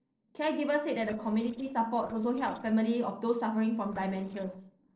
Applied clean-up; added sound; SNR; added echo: neural separator model SepFormer DNS4.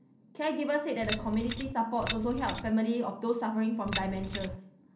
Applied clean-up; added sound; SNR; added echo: none; Keys jangling; 6 dB; reverberation time 0.6 s.